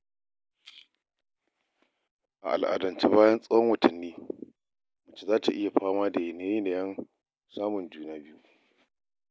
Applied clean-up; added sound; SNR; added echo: none; none; none; none.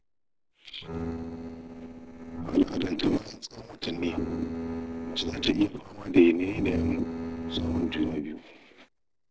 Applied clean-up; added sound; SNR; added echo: neural separator model SepFormer DNS4.